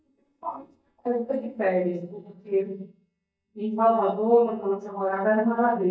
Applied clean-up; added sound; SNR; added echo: neural mask model DeepFilterNet 3.